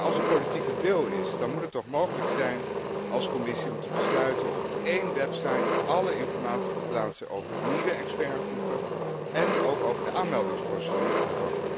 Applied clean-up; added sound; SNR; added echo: none; Engine; -2 dB; none.